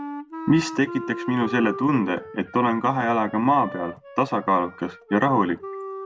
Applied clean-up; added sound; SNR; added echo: none; Wind instrument, woodwind instrument; 13 dB; none.